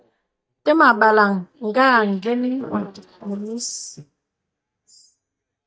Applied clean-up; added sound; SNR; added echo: neural mask model DeepFilterNet 3.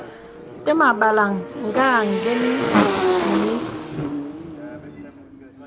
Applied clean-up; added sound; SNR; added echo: none; Motorcycle / Engine; 2 dB; none.